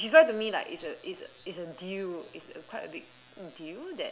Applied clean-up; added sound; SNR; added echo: none; none; none; none.